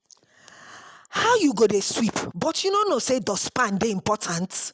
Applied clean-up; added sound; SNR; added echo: none; none; none; none.